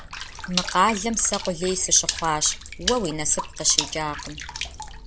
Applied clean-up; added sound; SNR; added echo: none; Water / Splash, splatter; 7 dB; none.